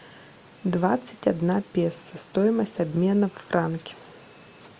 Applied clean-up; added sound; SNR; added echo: none; none; none; none.